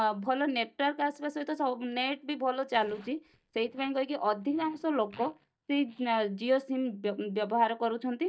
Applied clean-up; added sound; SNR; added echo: neural mask model DeepFilterNet 3.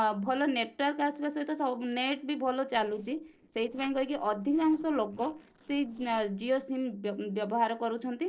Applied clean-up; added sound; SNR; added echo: neural separator model SepFormer DNS4.